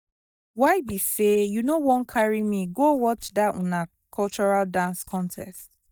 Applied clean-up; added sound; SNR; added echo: neural mask model DeepFilterNet 3.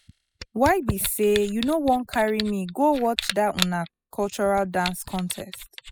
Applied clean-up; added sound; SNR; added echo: classical method spectral subtraction.